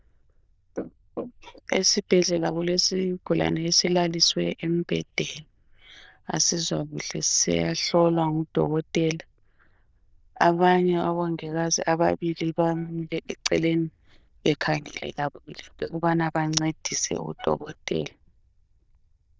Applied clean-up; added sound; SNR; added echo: neural diffusion model UNIVERSE++.